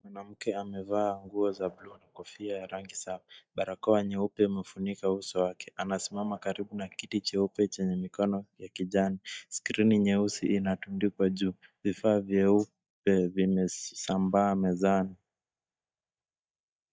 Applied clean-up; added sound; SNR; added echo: neural mask model DeepFilterNet 3.